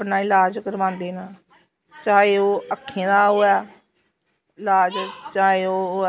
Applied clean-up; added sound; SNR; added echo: none; none; none; none.